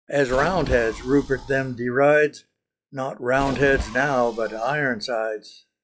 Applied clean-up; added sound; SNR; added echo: classical method log-MMSE.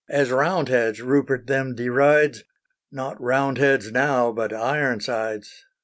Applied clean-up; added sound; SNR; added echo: none; none; none; none.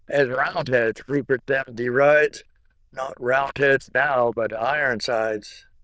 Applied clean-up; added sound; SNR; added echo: neural diffusion model UNIVERSE++.